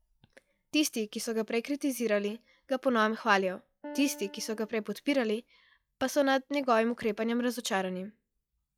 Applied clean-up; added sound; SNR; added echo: classical method log-MMSE.